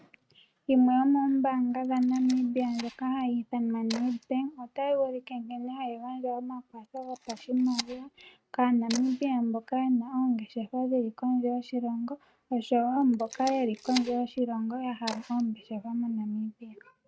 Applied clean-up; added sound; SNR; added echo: neural mask model RNNoise.